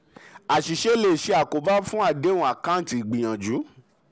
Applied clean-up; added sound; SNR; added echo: none; none; none; none.